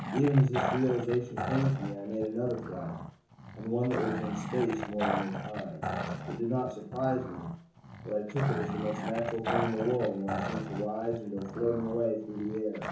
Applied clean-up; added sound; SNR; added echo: none; Growling; 5 dB; reverberation time 0.7 s.